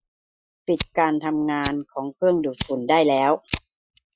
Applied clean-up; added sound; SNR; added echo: classical method Wiener filter.